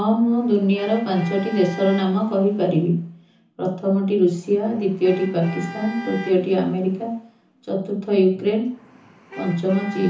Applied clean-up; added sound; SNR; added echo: none; Traffic noise, roadway noise / Vehicle horn, car horn, honking; 18 dB; reverberation time 0.6 s.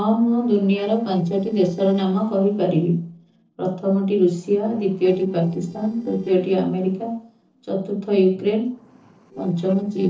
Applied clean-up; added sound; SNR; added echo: neural separator model SepFormer DNS4.